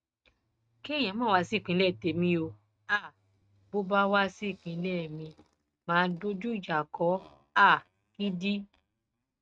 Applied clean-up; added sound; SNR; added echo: neural mask model RNNoise.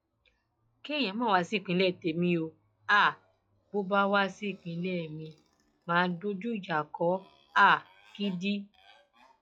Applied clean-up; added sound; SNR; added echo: classical method log-MMSE.